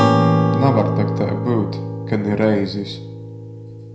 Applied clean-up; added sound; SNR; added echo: none; Acoustic guitar / Strum; -2 dB; reverberation time 0.5 s.